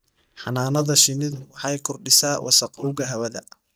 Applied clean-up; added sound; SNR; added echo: neural mask model DeepFilterNet 3.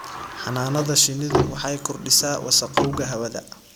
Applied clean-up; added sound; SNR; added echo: none; Sliding door; 5 dB; none.